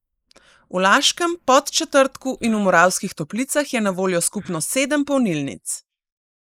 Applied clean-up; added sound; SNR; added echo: neural mask model Resemble Enhance denoiser.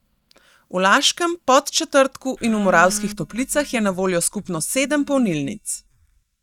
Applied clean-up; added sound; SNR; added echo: neural mask model DeepFilterNet 3.